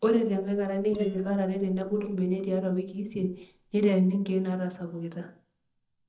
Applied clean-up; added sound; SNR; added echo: neural mask model DeepFilterNet 3.